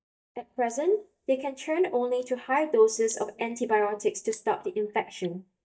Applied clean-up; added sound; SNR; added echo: neural mask model DeepFilterNet 3.